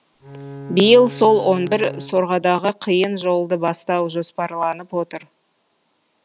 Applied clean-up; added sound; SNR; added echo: none; Bowed string instrument; 15 dB; none.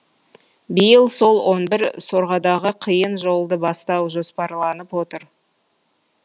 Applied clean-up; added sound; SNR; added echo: none; none; none; none.